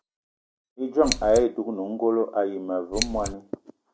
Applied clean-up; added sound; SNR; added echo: none; Scissors; 4 dB; none.